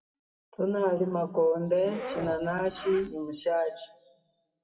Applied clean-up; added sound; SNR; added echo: classical method WPE with log-MMSE.